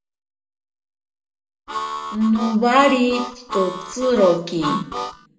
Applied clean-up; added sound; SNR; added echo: none; Harmonica; 7 dB; reverberation time 0.6 s.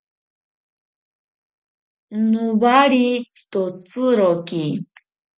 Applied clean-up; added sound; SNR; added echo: none; none; none; none.